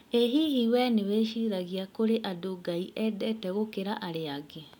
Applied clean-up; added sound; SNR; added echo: none; none; none; none.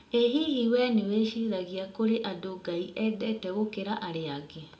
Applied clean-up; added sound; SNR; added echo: none; none; none; reverberation time 0.5 s.